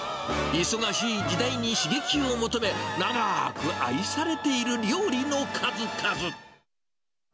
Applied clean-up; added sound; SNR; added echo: none; none; none; none.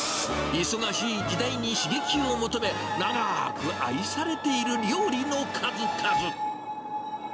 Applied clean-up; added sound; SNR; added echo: none; Screech; 5 dB; none.